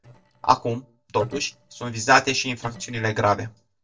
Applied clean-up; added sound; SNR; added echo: neural separator model SepFormer DNS4.